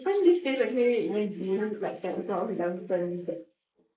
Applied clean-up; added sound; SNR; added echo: neural mask model Resemble Enhance denoiser.